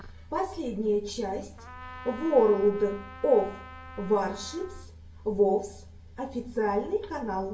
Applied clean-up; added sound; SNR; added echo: none; Trumpet; 18 dB; reverberation time 0.3 s.